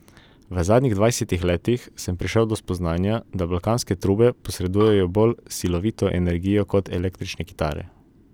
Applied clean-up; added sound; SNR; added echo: none; Bowed string instrument; 13 dB; none.